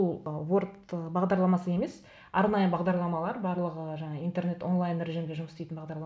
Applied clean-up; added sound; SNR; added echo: none; none; none; none.